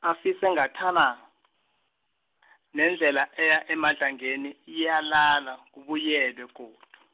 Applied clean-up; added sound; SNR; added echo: none; none; none; none.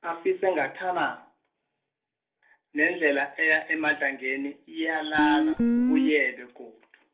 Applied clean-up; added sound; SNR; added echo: neural separator model SepFormer DNS4.